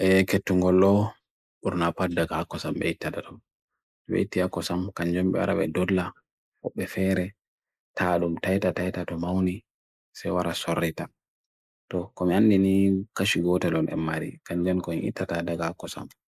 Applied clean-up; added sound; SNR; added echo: neural mask model Resemble Enhance denoiser.